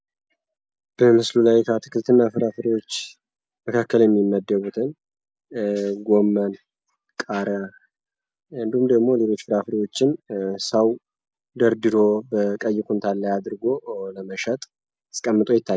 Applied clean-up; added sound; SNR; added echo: none; none; none; none.